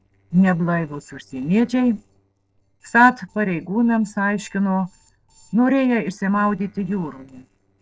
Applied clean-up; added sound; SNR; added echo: neural separator model SepFormer DNS4.